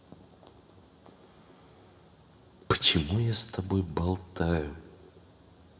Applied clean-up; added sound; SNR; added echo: none; none; none; reverberation time 2.7 s.